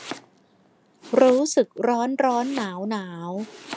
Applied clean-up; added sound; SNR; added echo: none; Domestic sounds, home sounds; 18 dB; none.